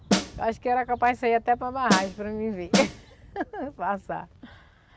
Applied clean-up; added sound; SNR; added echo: none; Snare drum; -1 dB; none.